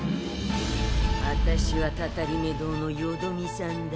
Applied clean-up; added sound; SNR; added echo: none; none; none; none.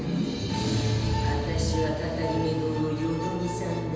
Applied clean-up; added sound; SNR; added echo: none; Bus; 17 dB; reverberation time 1.1 s.